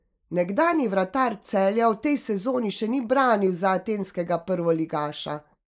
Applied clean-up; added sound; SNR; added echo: neural mask model Resemble Enhance denoiser.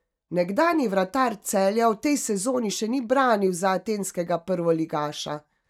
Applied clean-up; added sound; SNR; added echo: neural mask model DeepFilterNet 3.